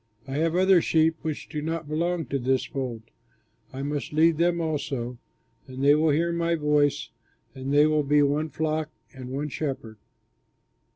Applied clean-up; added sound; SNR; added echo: none; none; none; none.